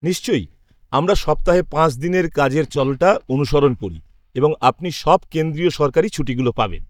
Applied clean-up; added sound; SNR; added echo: neural mask model DeepFilterNet 3.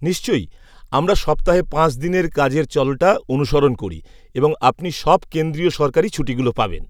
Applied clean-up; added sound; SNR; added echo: none; none; none; none.